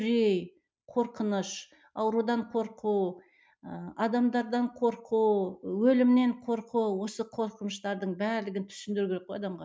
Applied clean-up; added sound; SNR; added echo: none; none; none; none.